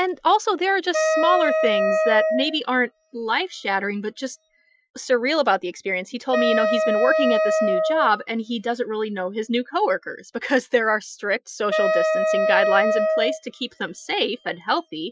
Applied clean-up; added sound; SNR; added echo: classical method Wiener filter.